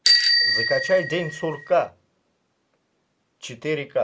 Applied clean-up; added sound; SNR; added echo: none; Bicycle bell; -3 dB; none.